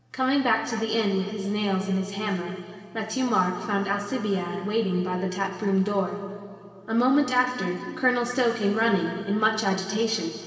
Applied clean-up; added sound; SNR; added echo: none; none; none; reverberation time 2.4 s.